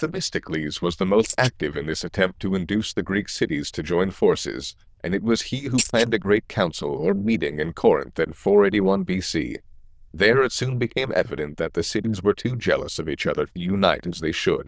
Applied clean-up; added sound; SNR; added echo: neural diffusion model UNIVERSE++.